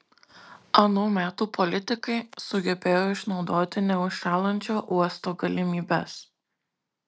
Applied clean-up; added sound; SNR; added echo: none; none; none; none.